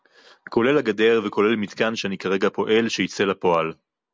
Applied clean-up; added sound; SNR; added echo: none; none; none; none.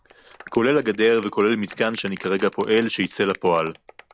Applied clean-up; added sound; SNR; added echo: none; Clapping; 18 dB; none.